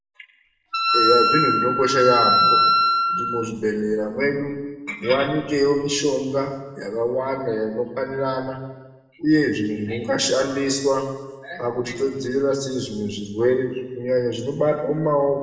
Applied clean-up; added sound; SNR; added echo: none; Wind instrument, woodwind instrument; -3 dB; reverberation time 1.0 s.